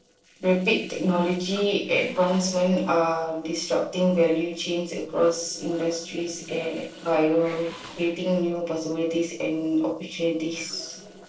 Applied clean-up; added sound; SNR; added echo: neural separator model SepFormer DNS4.